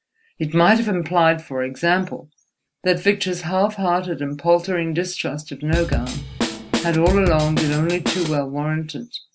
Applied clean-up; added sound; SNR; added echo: none; Drum kit; 3 dB; none.